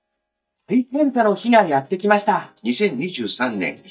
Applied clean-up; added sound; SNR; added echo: neural mask model DeepFilterNet 3.